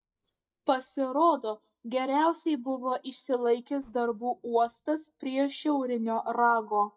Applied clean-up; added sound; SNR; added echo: neural mask model DeepFilterNet 3.